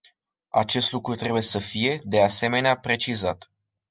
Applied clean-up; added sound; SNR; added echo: none; none; none; none.